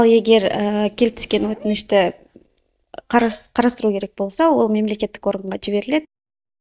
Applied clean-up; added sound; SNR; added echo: neural mask model DeepFilterNet 3.